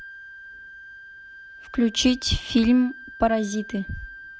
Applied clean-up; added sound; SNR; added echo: none; Wind instrument, woodwind instrument; 17 dB; none.